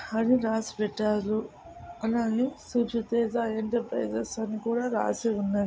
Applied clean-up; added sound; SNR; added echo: none; none; none; none.